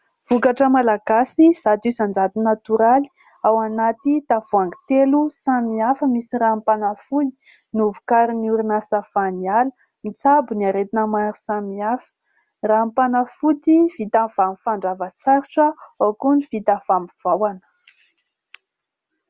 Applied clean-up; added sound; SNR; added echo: none; none; none; none.